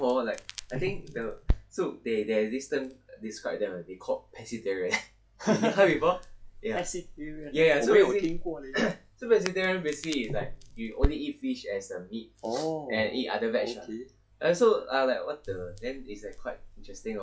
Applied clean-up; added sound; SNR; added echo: classical method log-MMSE.